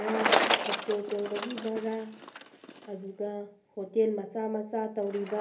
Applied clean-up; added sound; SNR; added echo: none; Bicycle; 0 dB; reverberation time 0.3 s.